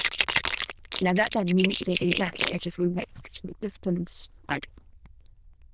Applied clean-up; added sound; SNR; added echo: neural diffusion model UNIVERSE++.